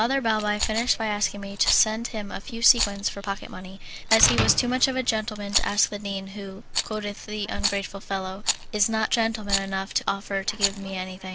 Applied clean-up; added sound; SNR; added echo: none; Rattle + Slam; 5 dB; none.